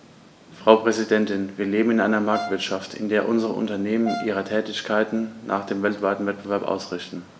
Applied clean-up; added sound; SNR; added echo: none; Brass instrument; 11 dB; none.